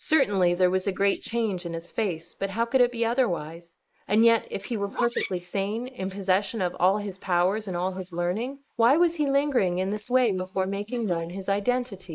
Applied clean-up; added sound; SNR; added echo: neural mask model Resemble Enhance denoiser.